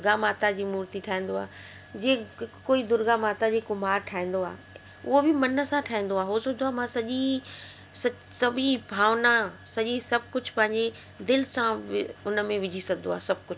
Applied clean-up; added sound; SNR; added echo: none; none; none; none.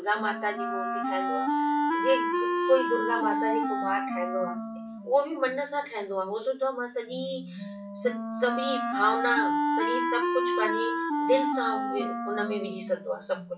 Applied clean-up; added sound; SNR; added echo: classical method WPE with log-MMSE.